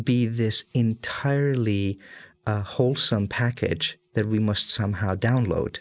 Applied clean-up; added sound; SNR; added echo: none; none; none; none.